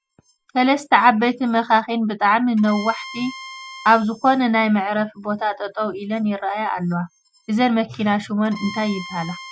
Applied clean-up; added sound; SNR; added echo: classical method Wiener filter.